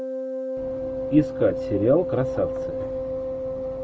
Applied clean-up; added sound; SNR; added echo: none; Wind instrument, woodwind instrument; 3 dB; none.